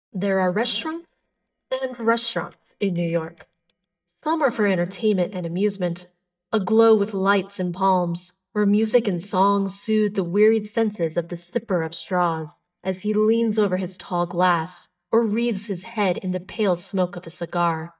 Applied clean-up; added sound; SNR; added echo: neural mask model DeepFilterNet 3.